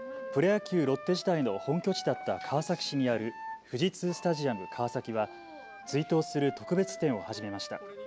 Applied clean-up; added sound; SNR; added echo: none; Wind instrument, woodwind instrument; 13 dB; none.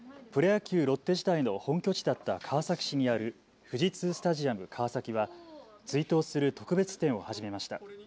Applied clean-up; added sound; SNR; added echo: none; none; none; none.